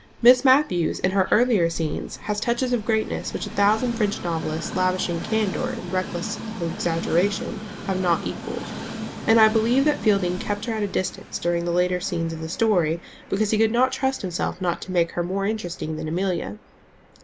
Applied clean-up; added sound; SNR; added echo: none; Train; 12 dB; none.